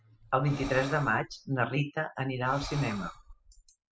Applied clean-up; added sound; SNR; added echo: classical method spectral subtraction.